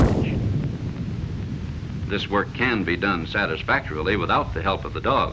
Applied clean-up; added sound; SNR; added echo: none; Explosion; 2 dB; none.